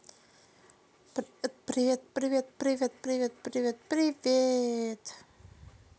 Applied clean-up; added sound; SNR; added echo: none; none; none; none.